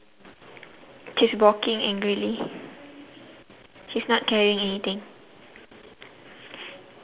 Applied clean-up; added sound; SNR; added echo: none; none; none; none.